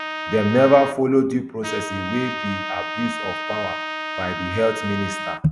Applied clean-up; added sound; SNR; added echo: none; Trumpet; 7 dB; none.